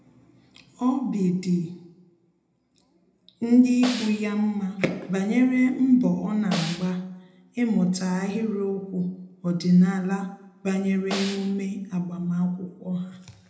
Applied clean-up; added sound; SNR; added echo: none; Snare drum; 11 dB; reverberation time 0.7 s.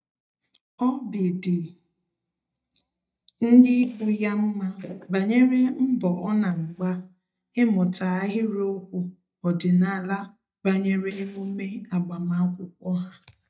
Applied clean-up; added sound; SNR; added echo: neural mask model DeepFilterNet 3.